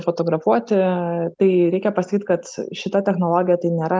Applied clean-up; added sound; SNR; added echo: none; none; none; none.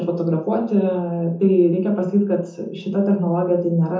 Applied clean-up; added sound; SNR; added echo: none; none; none; reverberation time 0.5 s.